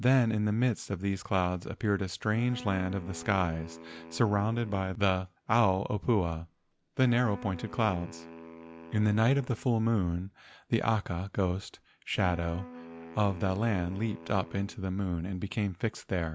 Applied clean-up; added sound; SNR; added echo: none; Wind instrument, woodwind instrument; 17 dB; none.